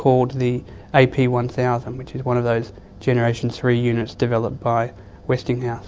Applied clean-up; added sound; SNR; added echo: none; none; none; none.